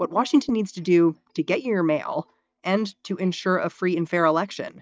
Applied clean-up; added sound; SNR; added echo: neural mask model DeepFilterNet 3.